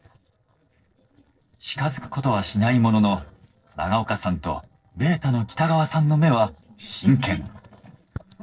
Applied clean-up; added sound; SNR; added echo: neural separator model SepFormer DNS4.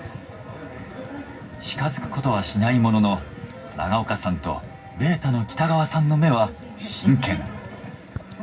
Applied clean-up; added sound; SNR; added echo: none; Computer keyboard; 19 dB; reverberation time 0.4 s.